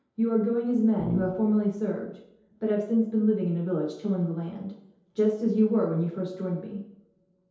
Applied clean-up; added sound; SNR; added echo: none; Brass instrument; 11 dB; reverberation time 0.8 s.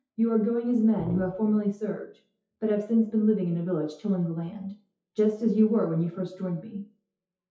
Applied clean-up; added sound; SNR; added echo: classical method WPE with log-MMSE.